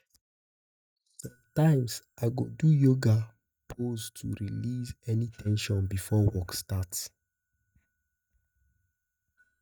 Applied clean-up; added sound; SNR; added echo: neural mask model DeepFilterNet 3.